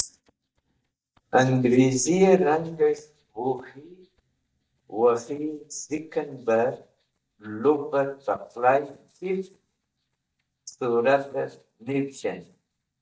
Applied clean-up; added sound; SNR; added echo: neural mask model DeepFilterNet 3.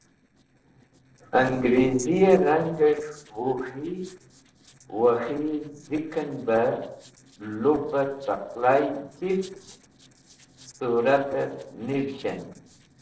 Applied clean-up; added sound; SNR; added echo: neural separator model SepFormer DNS4.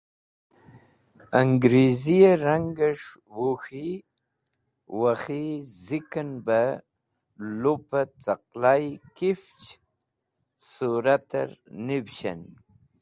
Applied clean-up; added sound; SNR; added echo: none; none; none; none.